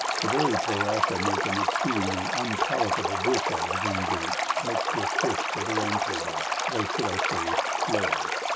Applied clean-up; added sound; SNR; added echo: none; Stream; -5 dB; none.